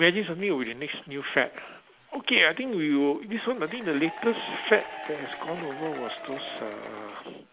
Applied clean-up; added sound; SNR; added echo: none; Applause / Crowd / Cheering; 11 dB; none.